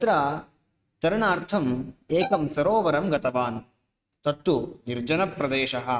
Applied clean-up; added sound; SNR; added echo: neural mask model RNNoise.